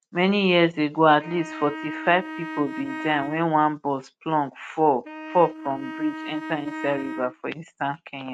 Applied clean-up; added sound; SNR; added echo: neural mask model RNNoise.